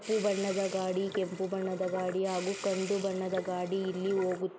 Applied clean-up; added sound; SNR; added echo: none; Sink (filling or washing) / Water tap, faucet; 12 dB; none.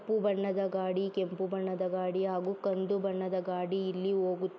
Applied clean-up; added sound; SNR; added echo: none; none; none; none.